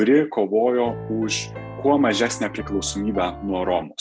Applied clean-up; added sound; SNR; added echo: none; Piano; 12 dB; none.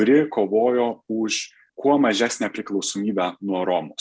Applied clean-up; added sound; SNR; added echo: none; none; none; none.